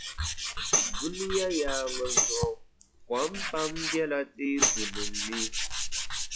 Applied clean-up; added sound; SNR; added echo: classical method log-MMSE.